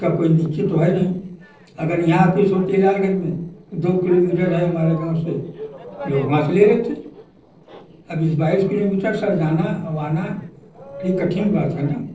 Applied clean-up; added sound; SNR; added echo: neural separator model SepFormer DNS4.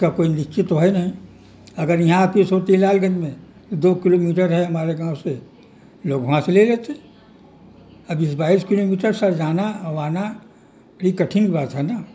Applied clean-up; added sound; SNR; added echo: none; none; none; none.